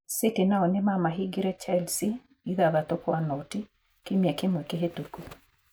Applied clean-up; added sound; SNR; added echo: none; none; none; none.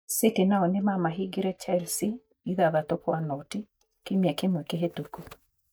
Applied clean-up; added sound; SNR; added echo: neural mask model DeepFilterNet 3.